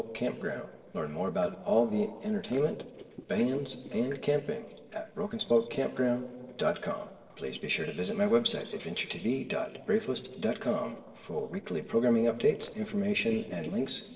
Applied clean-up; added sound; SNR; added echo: neural separator model SepFormer DNS4.